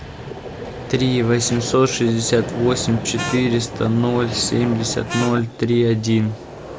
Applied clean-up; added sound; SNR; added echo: none; Vehicle + Harmonica; 10 dB; none.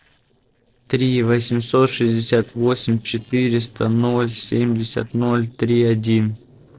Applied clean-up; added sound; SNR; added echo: neural separator model SepFormer DNS4.